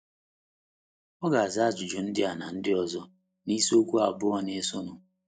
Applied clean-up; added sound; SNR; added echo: neural mask model DeepFilterNet 3.